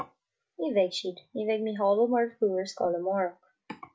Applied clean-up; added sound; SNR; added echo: none; none; none; none.